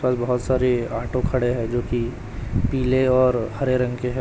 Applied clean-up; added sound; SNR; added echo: none; none; none; none.